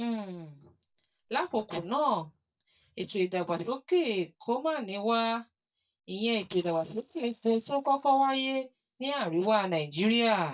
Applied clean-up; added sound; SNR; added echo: neural mask model DeepFilterNet 3.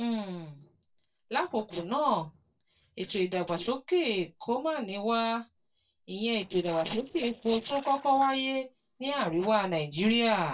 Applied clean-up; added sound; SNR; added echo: neural separator model SepFormer DNS4.